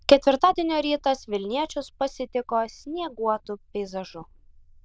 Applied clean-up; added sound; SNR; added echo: neural diffusion model UNIVERSE++.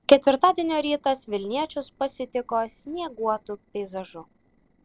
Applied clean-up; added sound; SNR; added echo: neural separator model SepFormer DNS4.